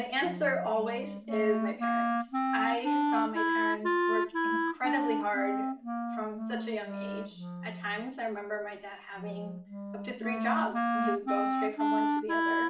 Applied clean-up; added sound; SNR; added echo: none; Wind instrument, woodwind instrument; -3 dB; reverberation time 0.4 s.